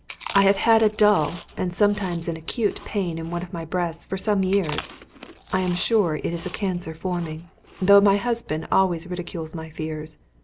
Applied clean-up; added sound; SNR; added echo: none; Chewing, mastication; 17 dB; none.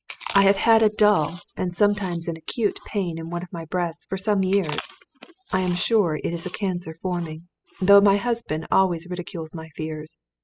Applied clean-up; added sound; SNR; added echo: classical method spectral subtraction.